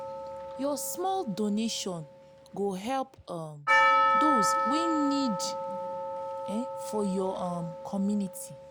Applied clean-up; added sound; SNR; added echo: none; Percussion; -2 dB; none.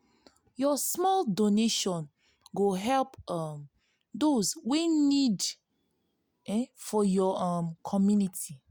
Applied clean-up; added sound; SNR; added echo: none; none; none; none.